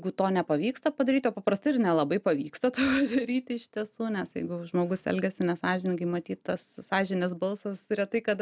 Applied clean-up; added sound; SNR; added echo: none; none; none; none.